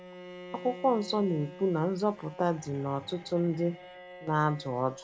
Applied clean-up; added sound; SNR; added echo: none; Bowed string instrument; 16 dB; none.